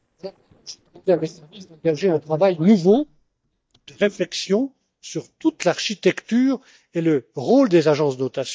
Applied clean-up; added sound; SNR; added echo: neural mask model DeepFilterNet 3.